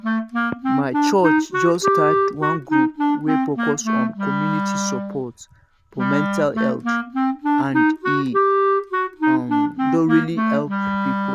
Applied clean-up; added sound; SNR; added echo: none; Wind instrument, woodwind instrument; -4 dB; none.